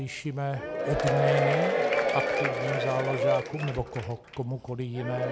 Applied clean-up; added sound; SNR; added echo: none; Applause / Crowd / Cheering; -2 dB; none.